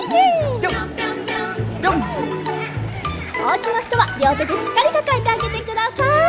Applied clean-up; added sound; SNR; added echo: none; Fixed-wing aircraft, airplane; 16 dB; none.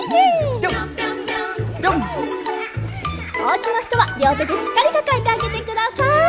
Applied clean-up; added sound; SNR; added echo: none; none; none; none.